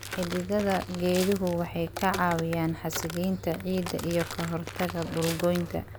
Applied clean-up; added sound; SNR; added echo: none; Walk, footsteps; 11 dB; none.